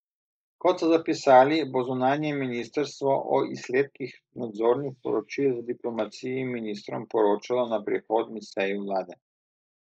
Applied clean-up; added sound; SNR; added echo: neural mask model Resemble Enhance denoiser.